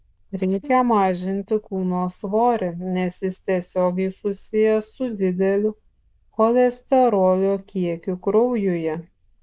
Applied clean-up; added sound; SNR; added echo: neural diffusion model UNIVERSE++.